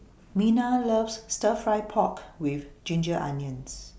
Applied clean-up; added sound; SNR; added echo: none; none; none; none.